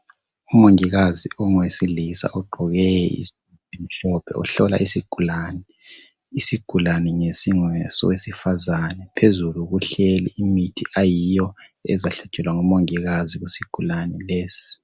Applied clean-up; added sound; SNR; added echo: none; none; none; none.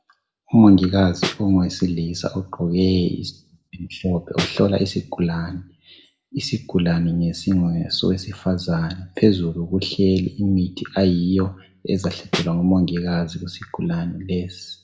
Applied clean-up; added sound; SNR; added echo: none; Snare drum; 5 dB; reverberation time 0.4 s.